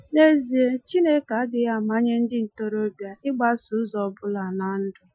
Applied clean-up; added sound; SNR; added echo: classical method Wiener filter.